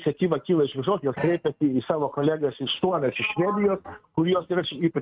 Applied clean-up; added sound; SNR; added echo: neural mask model RNNoise.